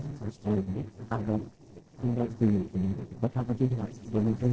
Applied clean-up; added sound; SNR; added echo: neural separator model SepFormer DNS4.